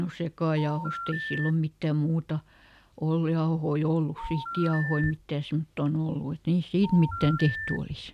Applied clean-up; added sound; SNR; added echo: none; Telephone; 8 dB; none.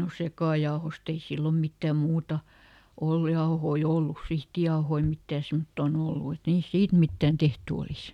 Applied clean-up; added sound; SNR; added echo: none; none; none; none.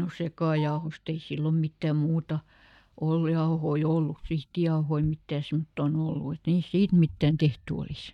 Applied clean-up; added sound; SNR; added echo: neural mask model DeepFilterNet 3.